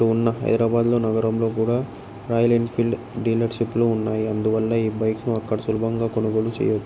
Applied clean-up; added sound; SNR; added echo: none; none; none; none.